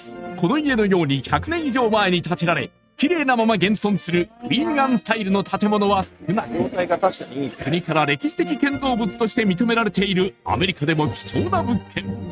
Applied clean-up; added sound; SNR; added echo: neural mask model RNNoise.